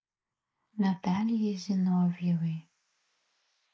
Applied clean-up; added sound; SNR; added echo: neural mask model Resemble Enhance denoiser.